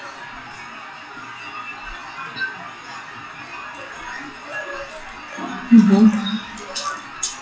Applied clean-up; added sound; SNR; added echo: classical method WPE with log-MMSE.